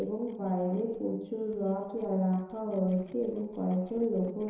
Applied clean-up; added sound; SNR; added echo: neural separator model SepFormer DNS4.